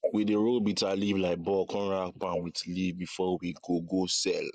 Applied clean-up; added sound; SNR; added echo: neural mask model Resemble Enhance denoiser.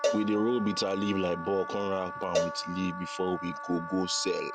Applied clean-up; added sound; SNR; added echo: none; Cowbell + Wind instrument, woodwind instrument; 5 dB; none.